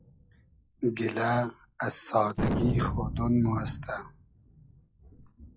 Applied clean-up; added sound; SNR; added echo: classical method log-MMSE.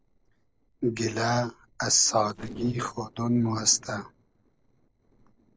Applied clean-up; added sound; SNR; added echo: neural separator model SepFormer DNS4.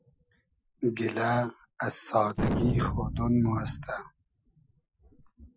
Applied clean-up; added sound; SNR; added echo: classical method Wiener filter.